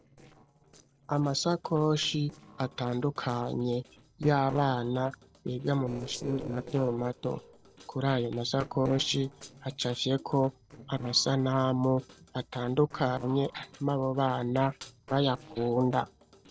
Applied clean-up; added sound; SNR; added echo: neural separator model SepFormer DNS4.